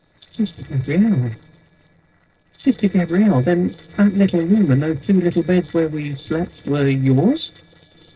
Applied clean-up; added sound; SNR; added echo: neural separator model SepFormer DNS4.